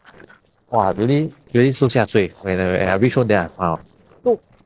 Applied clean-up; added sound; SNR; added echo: neural separator model SepFormer DNS4.